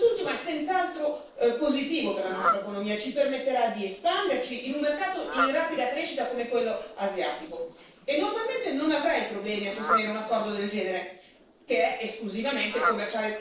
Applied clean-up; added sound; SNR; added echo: neural separator model SepFormer DNS4.